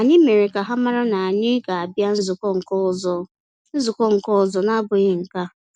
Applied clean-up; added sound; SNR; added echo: none; none; none; none.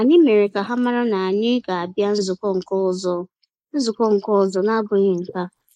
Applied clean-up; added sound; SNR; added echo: neural mask model Resemble Enhance denoiser.